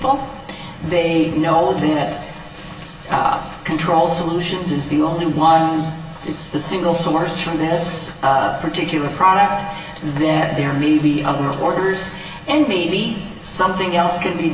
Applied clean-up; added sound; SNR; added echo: none; none; none; reverberation time 0.2 s.